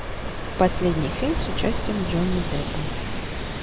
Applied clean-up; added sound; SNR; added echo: none; Ocean; 0 dB; none.